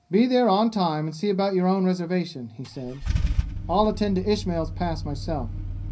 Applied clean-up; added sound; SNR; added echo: none; Idling / Engine starting / Car; 7 dB; reverberation time 0.4 s.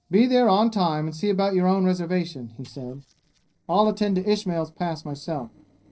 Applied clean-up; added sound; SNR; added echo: neural separator model SepFormer DNS4.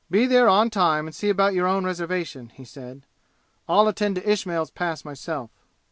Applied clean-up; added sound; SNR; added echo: none; none; none; none.